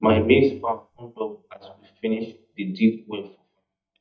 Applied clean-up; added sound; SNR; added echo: neural mask model DeepFilterNet 3.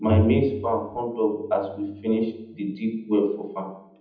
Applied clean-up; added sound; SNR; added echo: none; Bowed string instrument; 5 dB; reverberation time 0.8 s.